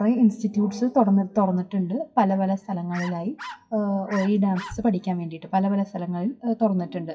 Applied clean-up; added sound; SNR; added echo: classical method WPE with log-MMSE.